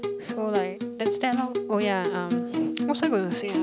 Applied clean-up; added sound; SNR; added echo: none; Acoustic guitar; 0 dB; none.